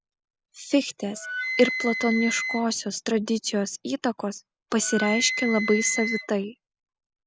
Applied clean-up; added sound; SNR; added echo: none; Wind instrument, woodwind instrument; 7 dB; none.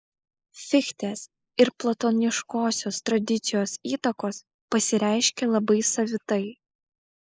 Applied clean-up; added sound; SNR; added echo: neural mask model Resemble Enhance denoiser.